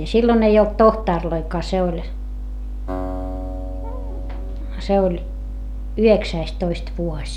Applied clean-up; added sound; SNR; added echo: none; Acoustic guitar; 18 dB; none.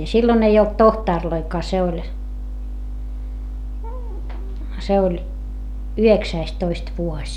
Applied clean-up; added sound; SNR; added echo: none; none; none; none.